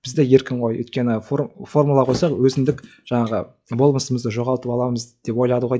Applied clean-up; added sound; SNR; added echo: classical method log-MMSE.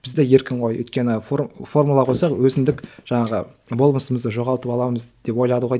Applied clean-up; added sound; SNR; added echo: neural mask model Resemble Enhance denoiser.